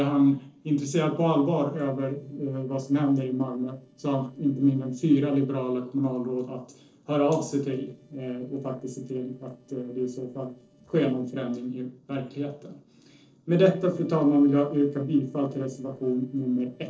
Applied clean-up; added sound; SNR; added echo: neural separator model SepFormer DNS4.